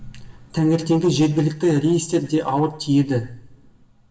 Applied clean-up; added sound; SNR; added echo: none; none; none; reverberation time 0.7 s.